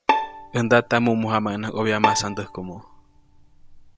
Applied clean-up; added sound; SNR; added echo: none; Bowed string instrument; 5 dB; none.